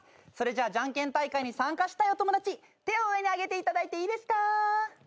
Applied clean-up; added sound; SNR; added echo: none; none; none; none.